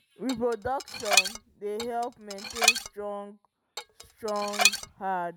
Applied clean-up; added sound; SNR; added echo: none; Dishes, pots, and pans; -4 dB; none.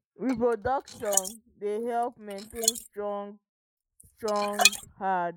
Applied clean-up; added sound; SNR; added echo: neural mask model Resemble Enhance denoiser.